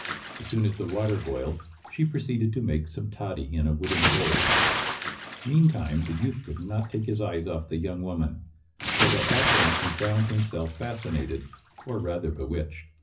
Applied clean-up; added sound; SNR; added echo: none; Bathtub (filling or washing) / Splash, splatter; 3 dB; reverberation time 0.4 s.